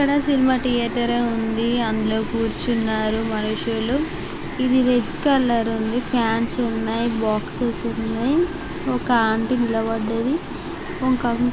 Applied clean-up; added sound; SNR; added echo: none; Hiss; 19 dB; none.